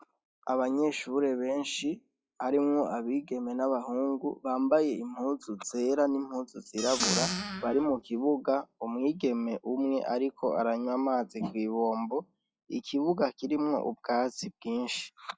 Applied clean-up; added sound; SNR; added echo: classical method log-MMSE.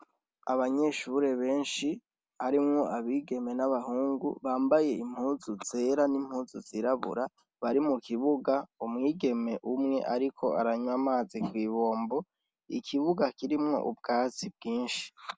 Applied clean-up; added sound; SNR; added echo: none; none; none; none.